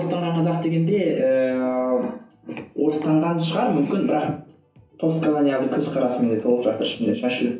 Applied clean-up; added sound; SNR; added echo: none; none; none; reverberation time 0.3 s.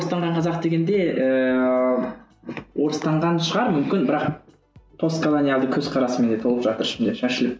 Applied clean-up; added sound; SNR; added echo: none; none; none; none.